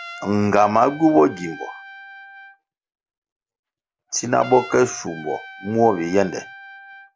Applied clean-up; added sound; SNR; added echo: none; Trumpet; 18 dB; none.